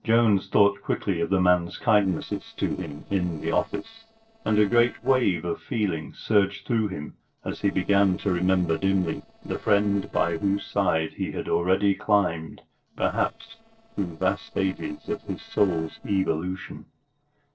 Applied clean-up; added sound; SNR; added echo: neural separator model SepFormer DNS4.